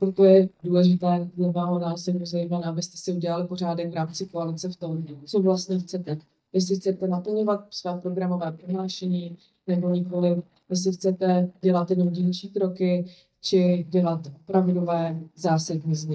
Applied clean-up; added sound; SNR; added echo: neural mask model DeepFilterNet 3.